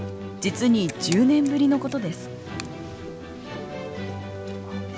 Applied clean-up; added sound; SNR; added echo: none; Camera; 19 dB; none.